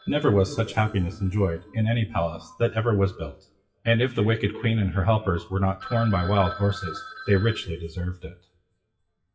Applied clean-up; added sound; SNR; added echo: classical method WPE with log-MMSE.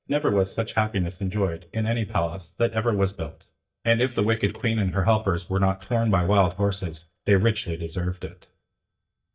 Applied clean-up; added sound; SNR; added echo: neural mask model DeepFilterNet 3.